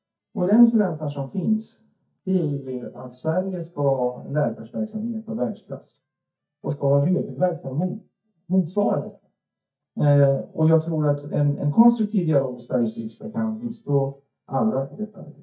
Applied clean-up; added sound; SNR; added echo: neural mask model DeepFilterNet 3.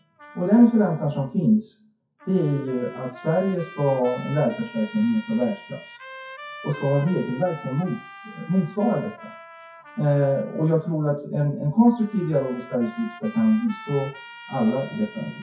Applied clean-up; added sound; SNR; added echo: classical method WPE with log-MMSE.